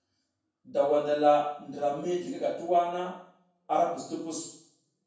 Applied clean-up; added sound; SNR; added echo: none; none; none; reverberation time 0.6 s.